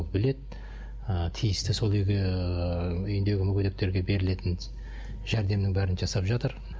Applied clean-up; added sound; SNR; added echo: none; none; none; none.